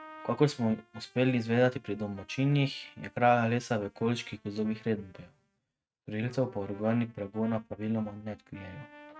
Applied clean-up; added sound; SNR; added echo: neural mask model RNNoise.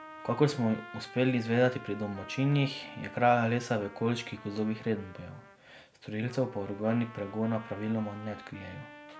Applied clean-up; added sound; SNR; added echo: none; Trumpet; 18 dB; none.